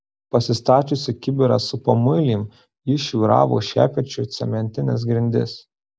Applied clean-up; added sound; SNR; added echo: none; none; none; none.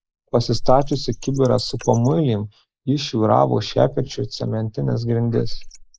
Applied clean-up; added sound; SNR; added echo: neural mask model Resemble Enhance denoiser.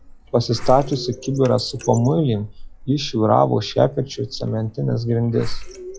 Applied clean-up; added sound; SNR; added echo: classical method log-MMSE.